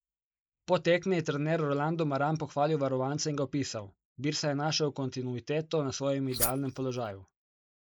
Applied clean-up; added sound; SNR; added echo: neural mask model Resemble Enhance denoiser.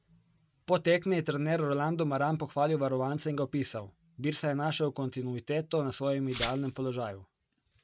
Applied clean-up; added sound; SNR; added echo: none; Glass; 2 dB; none.